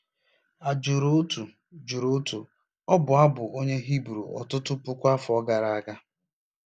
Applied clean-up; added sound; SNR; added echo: none; none; none; none.